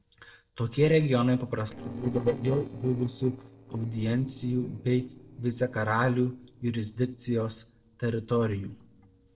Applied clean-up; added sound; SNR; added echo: neural separator model SepFormer DNS4.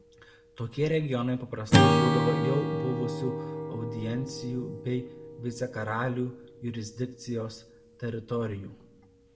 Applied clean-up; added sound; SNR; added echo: none; Acoustic guitar / Strum; -2 dB; reverberation time 0.5 s.